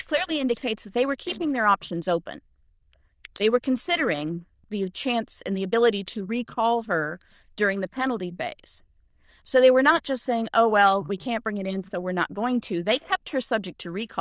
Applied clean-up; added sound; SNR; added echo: neural diffusion model UNIVERSE++.